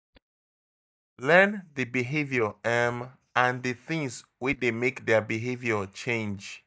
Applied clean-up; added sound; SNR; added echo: neural mask model DeepFilterNet 3.